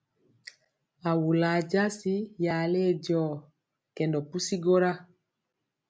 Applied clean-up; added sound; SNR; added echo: none; none; none; none.